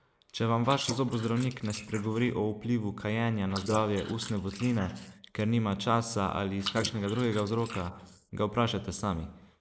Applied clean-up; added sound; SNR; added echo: neural mask model Resemble Enhance denoiser.